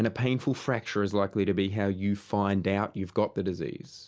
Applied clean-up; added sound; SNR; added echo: none; none; none; none.